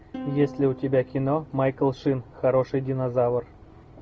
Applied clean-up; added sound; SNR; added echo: none; Plucked string instrument; 18 dB; none.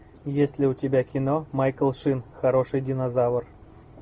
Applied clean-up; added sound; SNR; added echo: none; none; none; none.